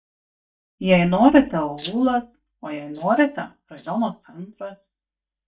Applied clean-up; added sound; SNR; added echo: neural mask model DeepFilterNet 3.